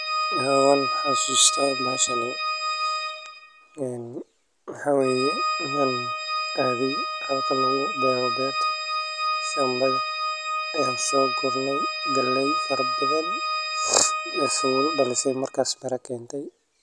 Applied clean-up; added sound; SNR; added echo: none; Organ; 1 dB; none.